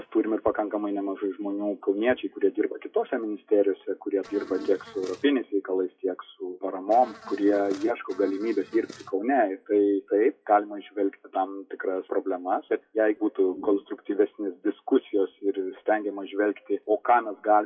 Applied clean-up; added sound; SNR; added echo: classical method WPE with log-MMSE.